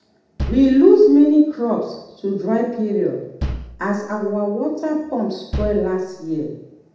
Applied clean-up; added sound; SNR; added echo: none; Bass drum; 10 dB; reverberation time 0.8 s.